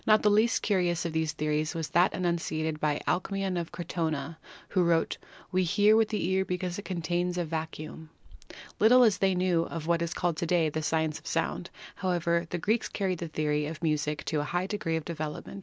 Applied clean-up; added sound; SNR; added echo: none; none; none; none.